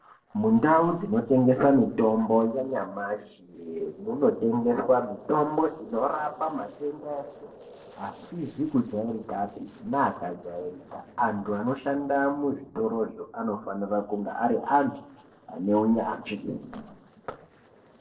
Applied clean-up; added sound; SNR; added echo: neural separator model SepFormer DNS4.